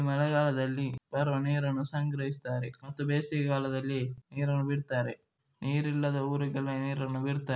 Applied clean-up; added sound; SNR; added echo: none; none; none; none.